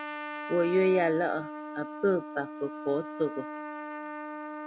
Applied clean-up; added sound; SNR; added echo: none; Trumpet; 8 dB; none.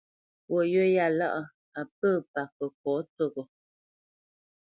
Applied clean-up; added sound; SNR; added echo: none; none; none; none.